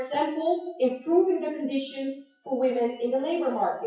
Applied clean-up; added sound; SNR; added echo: classical method WPE with log-MMSE.